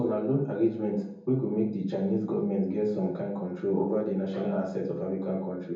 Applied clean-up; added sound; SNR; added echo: none; none; none; reverberation time 0.7 s.